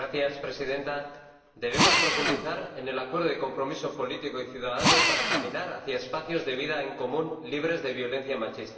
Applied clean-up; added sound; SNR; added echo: none; Drill; -3 dB; reverberation time 1.0 s.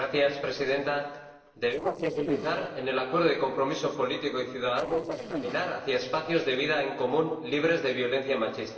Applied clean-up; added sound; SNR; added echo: neural separator model SepFormer DNS4.